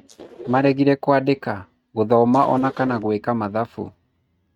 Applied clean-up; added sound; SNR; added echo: neural mask model RNNoise.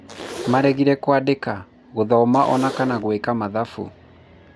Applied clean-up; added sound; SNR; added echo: none; Zipper (clothing); 15 dB; none.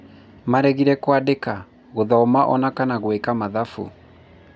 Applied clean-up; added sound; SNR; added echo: none; none; none; none.